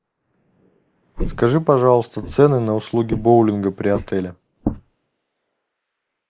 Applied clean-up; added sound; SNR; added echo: neural mask model Resemble Enhance denoiser.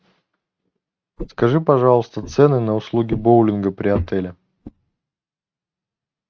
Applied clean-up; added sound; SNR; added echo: neural mask model RNNoise.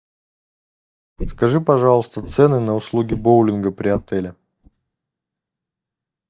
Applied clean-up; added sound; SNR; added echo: neural mask model DeepFilterNet 3.